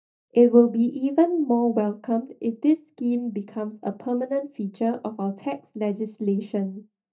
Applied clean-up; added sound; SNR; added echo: neural mask model DeepFilterNet 3.